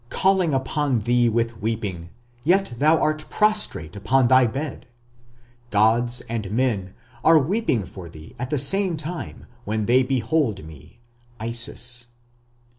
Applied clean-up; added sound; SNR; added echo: none; none; none; none.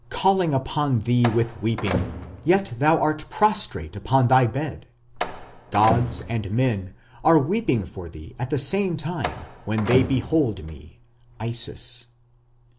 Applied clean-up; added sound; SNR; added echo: none; Slam; 10 dB; none.